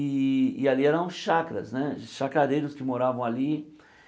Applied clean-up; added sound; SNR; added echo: none; none; none; none.